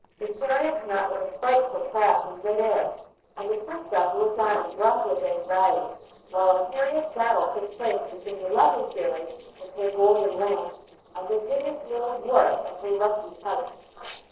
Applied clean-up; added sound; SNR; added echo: neural separator model SepFormer DNS4.